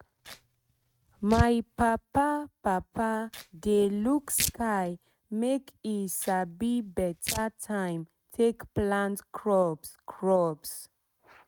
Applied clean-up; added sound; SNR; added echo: neural mask model RNNoise.